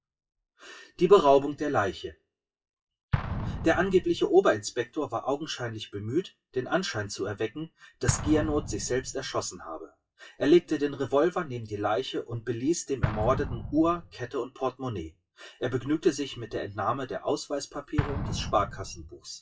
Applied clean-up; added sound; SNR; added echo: classical method WPE with log-MMSE.